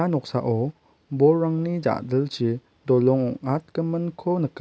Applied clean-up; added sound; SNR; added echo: none; none; none; none.